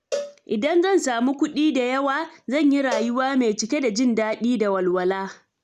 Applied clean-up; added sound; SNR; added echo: none; Cowbell; 14 dB; none.